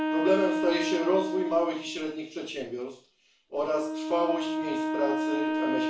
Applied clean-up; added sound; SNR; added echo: none; Wind instrument, woodwind instrument; 1 dB; reverberation time 0.3 s.